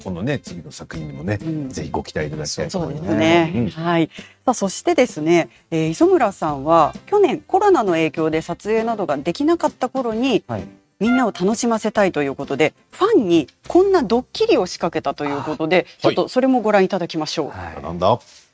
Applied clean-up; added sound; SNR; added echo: neural mask model RNNoise.